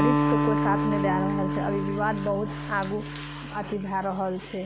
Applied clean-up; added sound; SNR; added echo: none; Acoustic guitar; -1 dB; none.